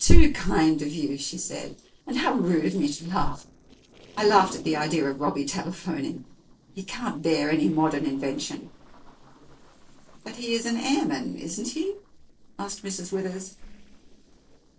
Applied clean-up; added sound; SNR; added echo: neural separator model SepFormer DNS4.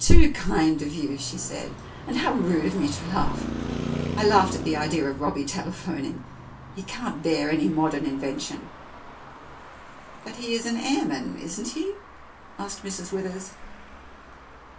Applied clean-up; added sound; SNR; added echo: none; Traffic noise, roadway noise; 12 dB; reverberation time 0.2 s.